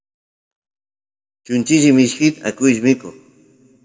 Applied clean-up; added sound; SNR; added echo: none; none; none; reverberation time 1.1 s.